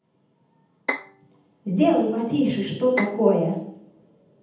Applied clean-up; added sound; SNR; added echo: none; Bowed string instrument; 10 dB; reverberation time 0.8 s.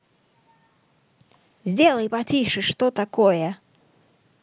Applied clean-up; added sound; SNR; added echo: none; none; none; none.